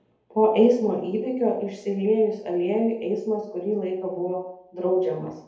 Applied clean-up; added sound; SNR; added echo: none; none; none; reverberation time 2.0 s.